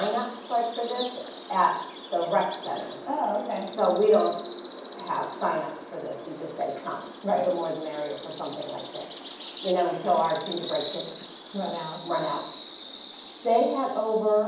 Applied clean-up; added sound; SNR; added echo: none; Bird vocalization, bird call, bird song; 13 dB; reverberation time 1.2 s.